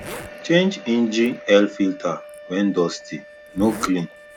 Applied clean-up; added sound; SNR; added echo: none; Zipper (clothing) + Wind instrument, woodwind instrument; 16 dB; none.